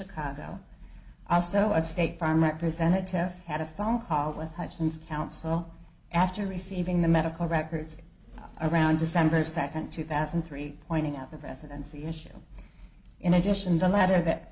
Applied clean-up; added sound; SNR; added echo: none; none; none; none.